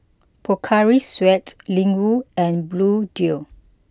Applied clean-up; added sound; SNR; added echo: none; none; none; none.